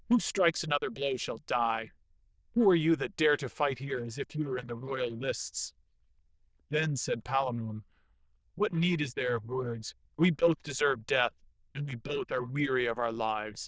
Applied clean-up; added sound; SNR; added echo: neural diffusion model UNIVERSE++.